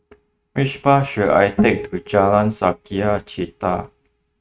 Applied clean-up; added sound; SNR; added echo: neural mask model RNNoise.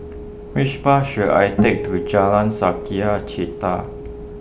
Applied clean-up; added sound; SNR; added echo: none; Acoustic guitar; 8 dB; none.